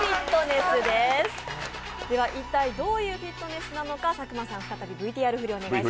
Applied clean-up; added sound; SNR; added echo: none; none; none; none.